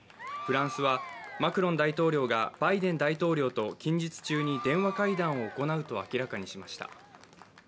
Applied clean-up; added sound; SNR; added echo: none; Applause / Crowd / Cheering; 14 dB; none.